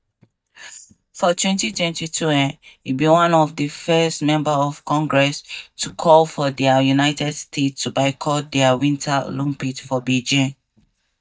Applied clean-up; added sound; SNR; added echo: neural mask model DeepFilterNet 3.